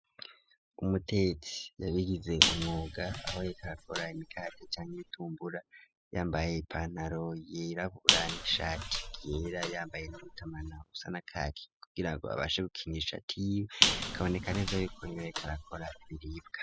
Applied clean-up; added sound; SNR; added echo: classical method spectral subtraction.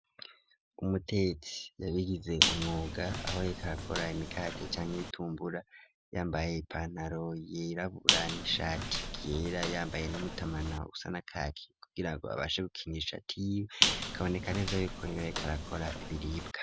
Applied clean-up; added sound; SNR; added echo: none; Squeak; -1 dB; none.